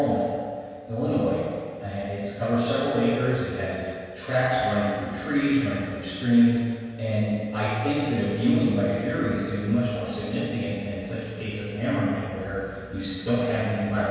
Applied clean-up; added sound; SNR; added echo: none; none; none; reverberation time 1.9 s.